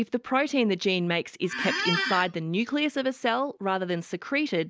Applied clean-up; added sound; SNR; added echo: none; Squeak; 2 dB; none.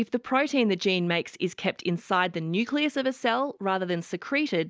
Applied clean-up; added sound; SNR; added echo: none; none; none; none.